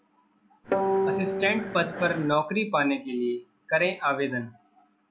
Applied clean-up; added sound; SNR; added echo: none; Guitar; 0 dB; none.